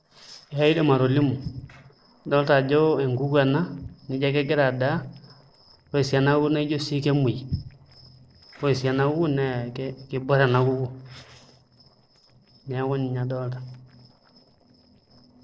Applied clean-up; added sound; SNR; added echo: neural separator model SepFormer DNS4.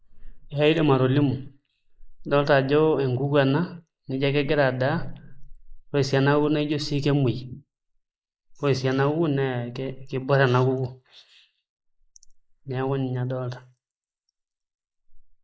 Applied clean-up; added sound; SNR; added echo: neural mask model Resemble Enhance denoiser.